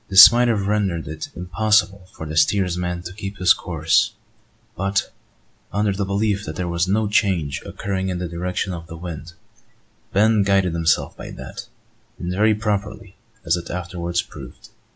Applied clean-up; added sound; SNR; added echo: none; none; none; none.